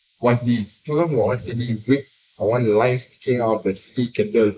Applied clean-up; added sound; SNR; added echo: neural mask model Resemble Enhance denoiser.